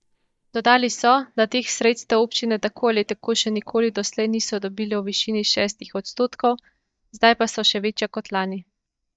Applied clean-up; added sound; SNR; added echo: neural mask model DeepFilterNet 3.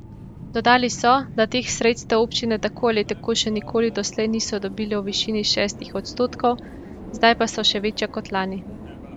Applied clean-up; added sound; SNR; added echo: none; Subway, metro, underground; 15 dB; none.